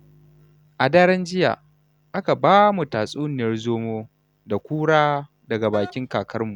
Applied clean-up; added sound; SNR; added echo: none; Wind instrument, woodwind instrument; 18 dB; none.